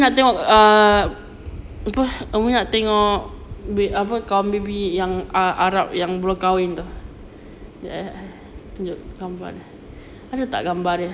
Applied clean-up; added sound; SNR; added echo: none; none; none; none.